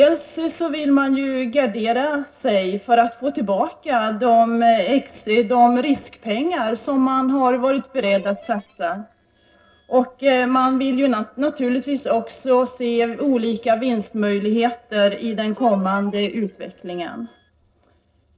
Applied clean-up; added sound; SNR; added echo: neural separator model SepFormer DNS4.